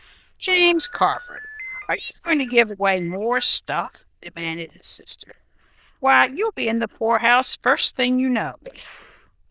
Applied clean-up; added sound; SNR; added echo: neural diffusion model UNIVERSE++.